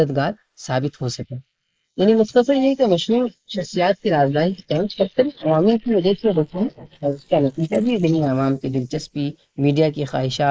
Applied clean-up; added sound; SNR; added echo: neural mask model Resemble Enhance denoiser.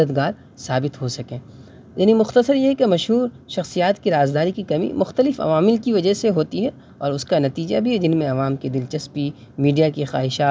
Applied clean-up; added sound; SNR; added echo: none; none; none; none.